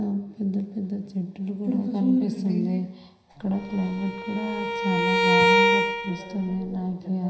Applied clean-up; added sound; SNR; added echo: none; Bowed string instrument; -2 dB; reverberation time 0.9 s.